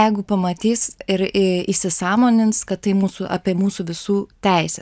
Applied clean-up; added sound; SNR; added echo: none; none; none; none.